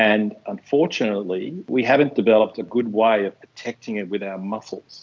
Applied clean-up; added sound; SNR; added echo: none; none; none; none.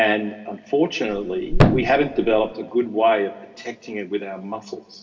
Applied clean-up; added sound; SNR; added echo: none; Thump, thud; -2 dB; reverberation time 2.9 s.